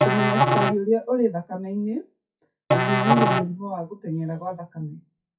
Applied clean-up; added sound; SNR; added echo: classical method WPE with log-MMSE.